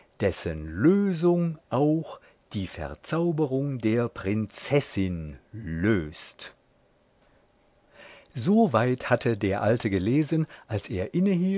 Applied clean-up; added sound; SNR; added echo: none; none; none; none.